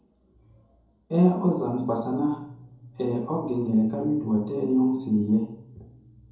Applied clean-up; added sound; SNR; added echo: none; none; none; reverberation time 2.7 s.